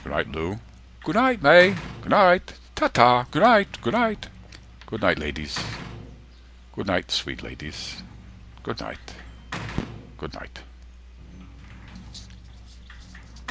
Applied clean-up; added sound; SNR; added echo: none; Fireworks + Sliding door / Slam; 16 dB; none.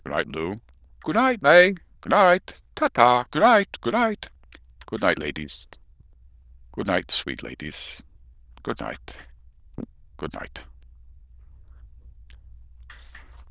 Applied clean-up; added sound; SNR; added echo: neural diffusion model UNIVERSE++.